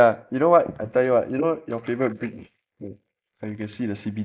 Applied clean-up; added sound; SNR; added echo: neural mask model Resemble Enhance denoiser.